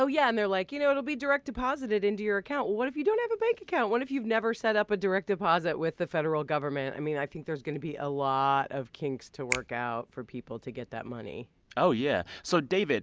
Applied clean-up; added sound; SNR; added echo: none; Finger snapping; 10 dB; none.